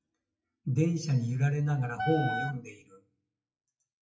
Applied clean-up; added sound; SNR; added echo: classical method WPE with log-MMSE.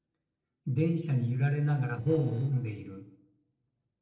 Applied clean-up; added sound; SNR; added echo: neural separator model SepFormer DNS4.